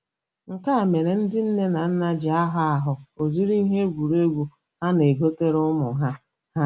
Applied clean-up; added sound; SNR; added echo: none; none; none; none.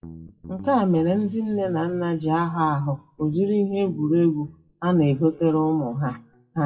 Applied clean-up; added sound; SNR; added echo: classical method WPE with log-MMSE.